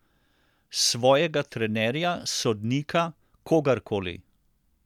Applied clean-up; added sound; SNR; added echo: none; none; none; none.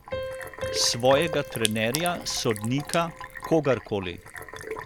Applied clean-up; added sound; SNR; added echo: none; Piano + Sink (filling or washing); 8 dB; none.